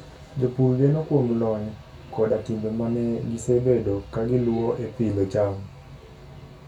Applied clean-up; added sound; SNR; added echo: none; none; none; reverberation time 0.2 s.